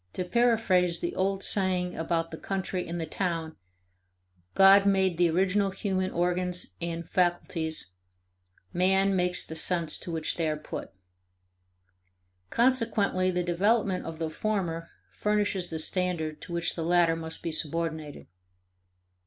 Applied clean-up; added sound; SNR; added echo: none; none; none; none.